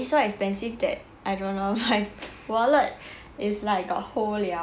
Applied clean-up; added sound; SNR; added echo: none; none; none; none.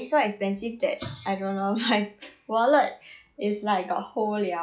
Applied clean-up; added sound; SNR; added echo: classical method log-MMSE.